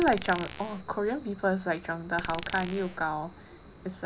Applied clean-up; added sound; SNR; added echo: none; Glass; 11 dB; none.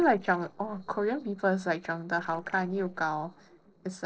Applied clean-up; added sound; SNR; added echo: neural separator model SepFormer DNS4.